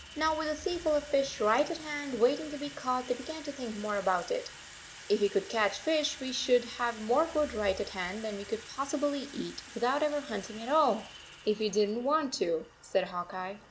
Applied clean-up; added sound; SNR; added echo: none; Sink (filling or washing) / Water tap, faucet; 17 dB; none.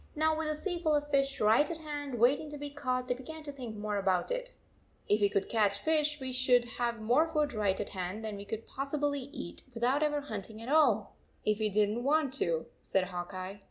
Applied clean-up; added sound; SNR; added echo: none; none; none; none.